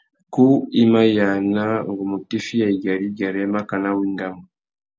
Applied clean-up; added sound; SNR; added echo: none; none; none; none.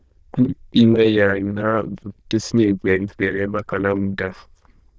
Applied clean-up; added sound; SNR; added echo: neural diffusion model UNIVERSE++.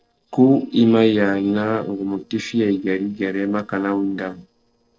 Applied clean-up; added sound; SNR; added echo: neural separator model SepFormer DNS4.